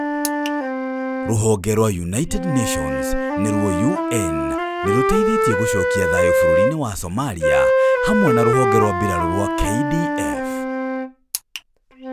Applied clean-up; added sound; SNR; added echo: none; Wind instrument, woodwind instrument; -2 dB; none.